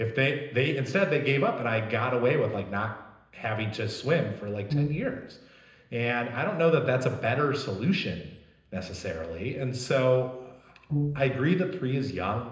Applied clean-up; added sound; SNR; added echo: none; Brass instrument; 2 dB; reverberation time 0.9 s.